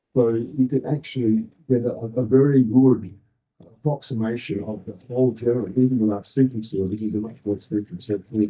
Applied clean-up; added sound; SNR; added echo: neural mask model DeepFilterNet 3.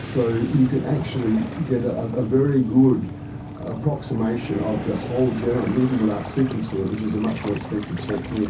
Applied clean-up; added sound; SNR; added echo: none; Waves, surf; 10 dB; reverberation time 0.3 s.